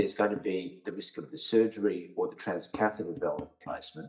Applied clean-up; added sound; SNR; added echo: neural mask model DeepFilterNet 3.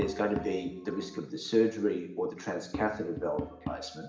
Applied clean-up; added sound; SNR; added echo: none; Tap; 11 dB; reverberation time 0.8 s.